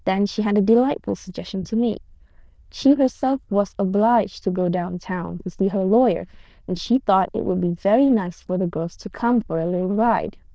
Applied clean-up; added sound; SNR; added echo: neural diffusion model UNIVERSE++.